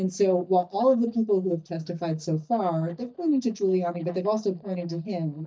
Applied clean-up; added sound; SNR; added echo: neural mask model DeepFilterNet 3.